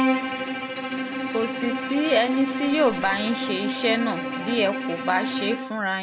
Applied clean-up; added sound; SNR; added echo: none; Bowed string instrument; 3 dB; none.